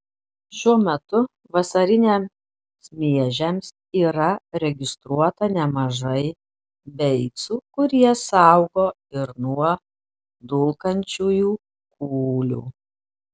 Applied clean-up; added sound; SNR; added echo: none; none; none; none.